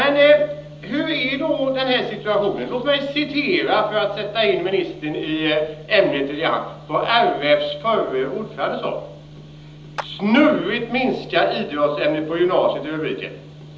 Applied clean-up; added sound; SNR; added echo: none; Clapping; 18 dB; reverberation time 1.2 s.